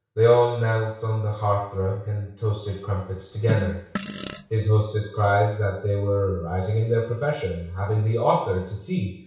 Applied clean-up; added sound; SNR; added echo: none; Fart; 9 dB; reverberation time 0.6 s.